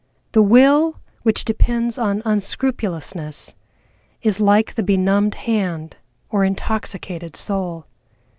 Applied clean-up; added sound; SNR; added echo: none; none; none; none.